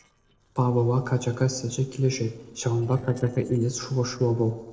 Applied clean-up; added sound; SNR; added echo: neural separator model SepFormer DNS4.